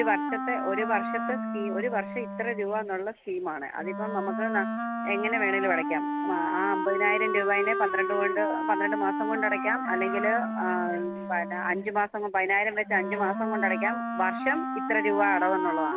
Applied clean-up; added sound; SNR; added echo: none; Wind instrument, woodwind instrument; 3 dB; none.